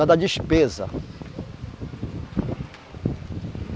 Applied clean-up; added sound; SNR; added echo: none; none; none; none.